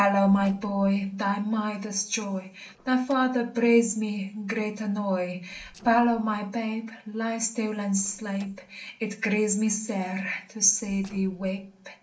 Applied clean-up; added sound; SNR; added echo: neural separator model SepFormer DNS4.